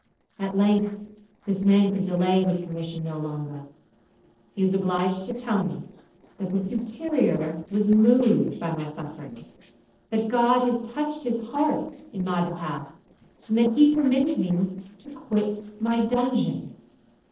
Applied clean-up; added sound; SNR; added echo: neural separator model SepFormer DNS4.